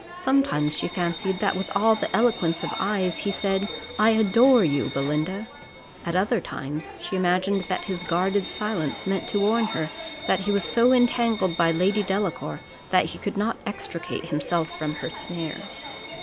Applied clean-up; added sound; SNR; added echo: none; Bell; 8 dB; none.